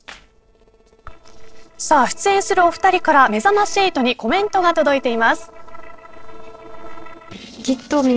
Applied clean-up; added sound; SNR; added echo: neural separator model SepFormer DNS4.